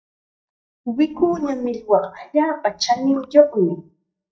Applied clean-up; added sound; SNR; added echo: neural mask model DeepFilterNet 3.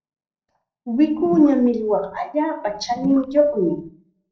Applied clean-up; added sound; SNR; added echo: neural separator model SepFormer DNS4.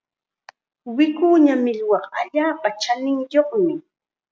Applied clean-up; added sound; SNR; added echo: none; none; none; none.